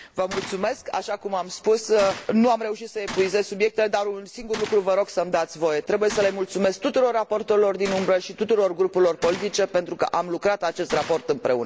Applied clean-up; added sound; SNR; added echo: none; Gunshot, gunfire; 17 dB; none.